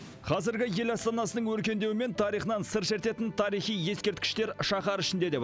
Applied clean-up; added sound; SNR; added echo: none; none; none; none.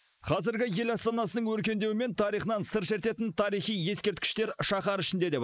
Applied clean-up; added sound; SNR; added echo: neural mask model Resemble Enhance denoiser.